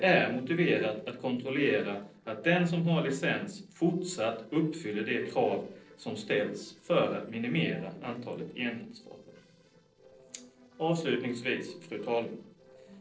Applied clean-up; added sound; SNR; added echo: neural separator model SepFormer DNS4.